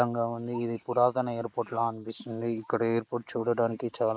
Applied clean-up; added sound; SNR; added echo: neural mask model Resemble Enhance denoiser.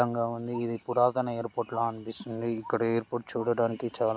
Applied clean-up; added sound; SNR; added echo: none; none; none; none.